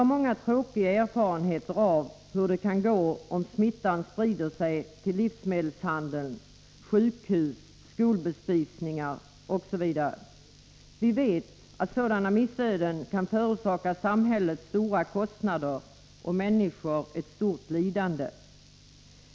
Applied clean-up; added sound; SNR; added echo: none; none; none; none.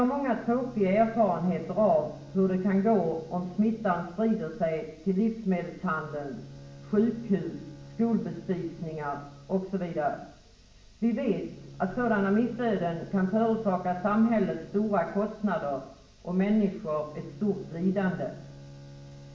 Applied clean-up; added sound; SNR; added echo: none; Bowed string instrument; 20 dB; reverberation time 0.7 s.